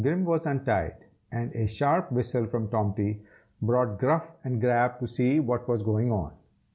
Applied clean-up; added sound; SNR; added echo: none; none; none; none.